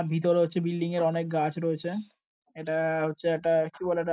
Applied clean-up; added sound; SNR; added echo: none; none; none; none.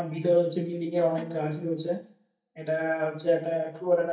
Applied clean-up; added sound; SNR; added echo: neural mask model DeepFilterNet 3.